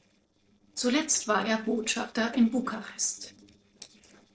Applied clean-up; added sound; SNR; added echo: neural separator model SepFormer DNS4.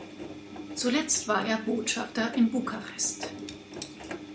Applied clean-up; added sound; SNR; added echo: none; Engine; 11 dB; none.